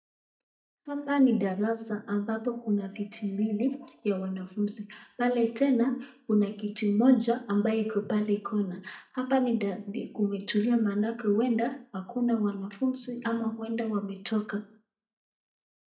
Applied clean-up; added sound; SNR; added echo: neural mask model DeepFilterNet 3.